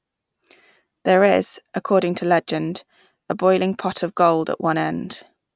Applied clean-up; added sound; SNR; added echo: none; none; none; none.